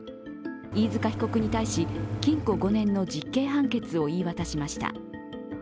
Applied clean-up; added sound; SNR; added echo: none; Engine; 8 dB; none.